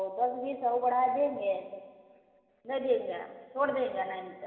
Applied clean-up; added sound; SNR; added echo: none; none; none; reverberation time 3.0 s.